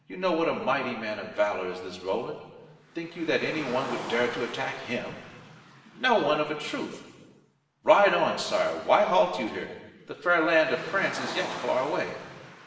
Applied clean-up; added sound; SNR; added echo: none; Car; 16 dB; reverberation time 1.3 s.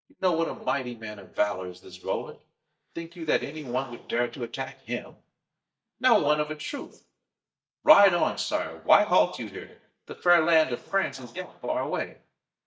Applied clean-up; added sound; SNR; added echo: neural mask model DeepFilterNet 3.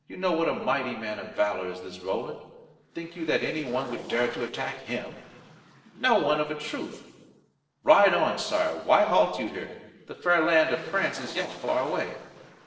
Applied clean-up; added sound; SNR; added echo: neural separator model SepFormer DNS4.